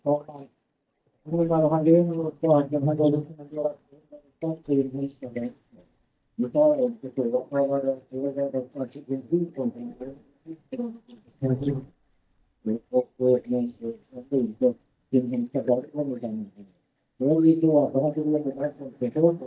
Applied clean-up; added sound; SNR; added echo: neural mask model DeepFilterNet 3.